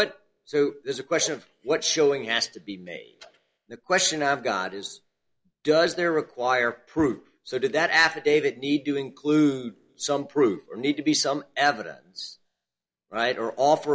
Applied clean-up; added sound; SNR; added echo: none; none; none; none.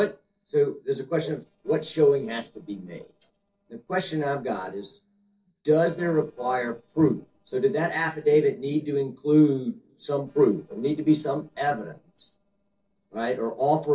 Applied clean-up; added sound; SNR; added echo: neural separator model SepFormer DNS4.